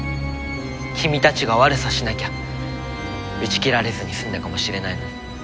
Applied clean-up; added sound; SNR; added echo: none; Bowed string instrument; 20 dB; none.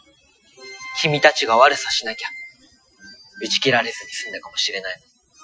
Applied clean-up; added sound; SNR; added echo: classical method Wiener filter.